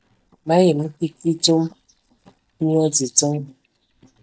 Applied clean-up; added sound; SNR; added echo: neural mask model DeepFilterNet 3.